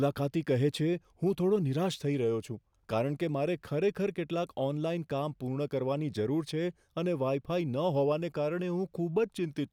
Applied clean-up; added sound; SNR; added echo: none; none; none; none.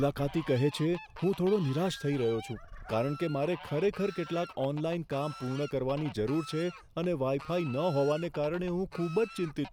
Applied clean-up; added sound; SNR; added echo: none; Fowl; 16 dB; none.